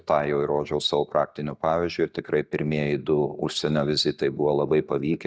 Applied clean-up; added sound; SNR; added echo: neural mask model DeepFilterNet 3.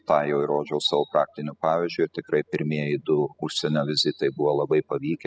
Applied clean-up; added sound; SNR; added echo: classical method spectral subtraction.